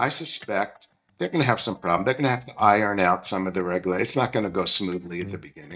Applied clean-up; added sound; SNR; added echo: neural mask model DeepFilterNet 3.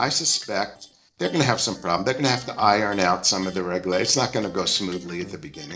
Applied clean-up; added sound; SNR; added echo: neural separator model SepFormer DNS4.